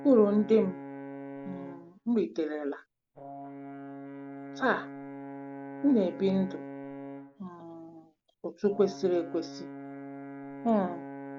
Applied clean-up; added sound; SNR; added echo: none; Brass instrument; 12 dB; none.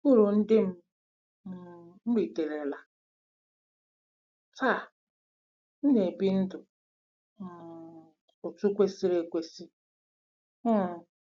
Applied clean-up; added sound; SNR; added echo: none; none; none; none.